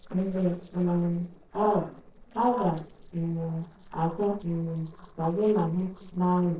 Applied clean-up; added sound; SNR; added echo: neural separator model SepFormer DNS4.